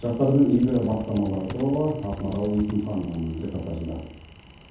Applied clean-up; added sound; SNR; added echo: none; Typing; 15 dB; reverberation time 0.9 s.